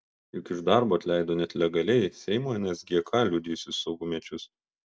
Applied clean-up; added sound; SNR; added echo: none; none; none; none.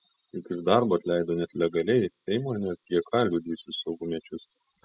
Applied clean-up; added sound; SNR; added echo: classical method spectral subtraction.